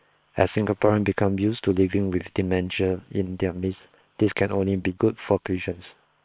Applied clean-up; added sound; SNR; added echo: neural separator model SepFormer WHAM!.